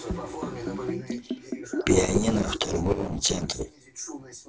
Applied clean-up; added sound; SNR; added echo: neural separator model SepFormer DNS4.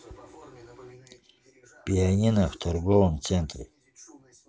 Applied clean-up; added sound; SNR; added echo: none; none; none; none.